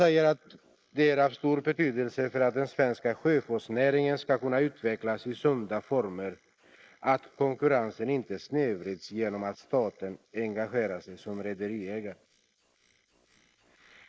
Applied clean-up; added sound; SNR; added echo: neural mask model Resemble Enhance denoiser.